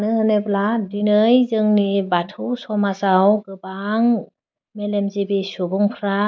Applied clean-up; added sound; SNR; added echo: neural mask model Resemble Enhance denoiser.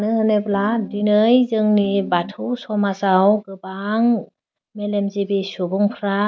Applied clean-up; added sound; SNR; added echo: none; Piano; 14 dB; none.